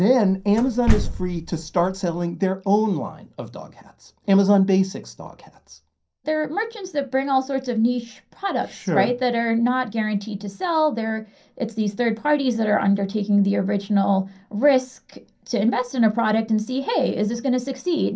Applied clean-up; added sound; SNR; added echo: none; Slam; 3 dB; reverberation time 0.3 s.